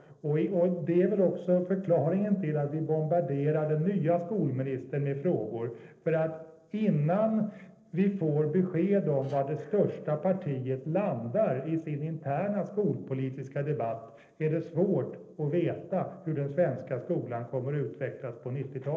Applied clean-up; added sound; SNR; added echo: neural separator model SepFormer DNS4.